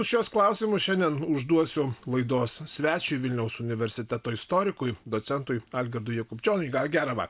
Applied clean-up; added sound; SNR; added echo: none; none; none; none.